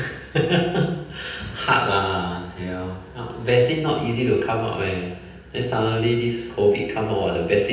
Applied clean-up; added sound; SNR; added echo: none; none; none; reverberation time 0.9 s.